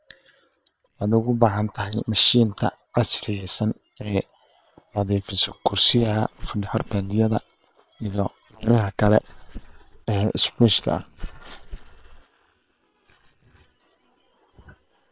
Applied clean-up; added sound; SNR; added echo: neural separator model SepFormer WHAM!.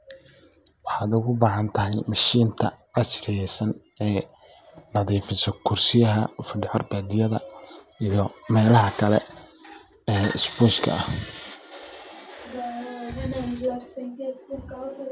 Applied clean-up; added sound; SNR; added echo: none; none; none; none.